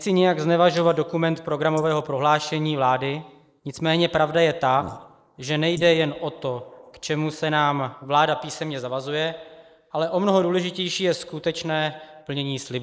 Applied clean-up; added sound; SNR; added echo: neural mask model Resemble Enhance denoiser.